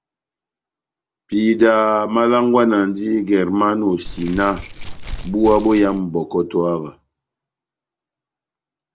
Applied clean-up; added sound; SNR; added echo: none; Keys jangling; 8 dB; none.